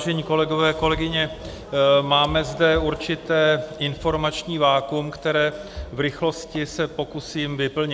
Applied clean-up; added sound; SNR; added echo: none; none; none; none.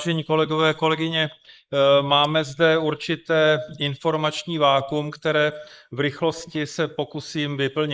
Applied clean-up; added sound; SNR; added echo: neural mask model Resemble Enhance denoiser.